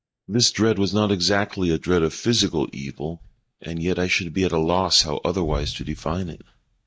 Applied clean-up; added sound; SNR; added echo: neural mask model DeepFilterNet 3.